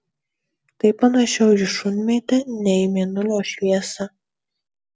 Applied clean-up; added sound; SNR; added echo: none; none; none; none.